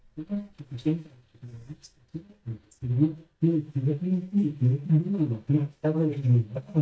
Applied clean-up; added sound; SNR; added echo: neural mask model DeepFilterNet 3.